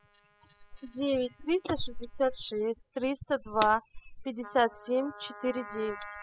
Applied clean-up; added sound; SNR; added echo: classical method spectral subtraction.